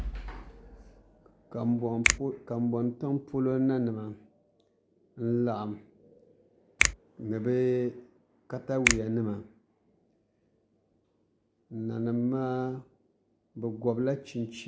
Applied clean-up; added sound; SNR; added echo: none; Finger snapping; 0 dB; none.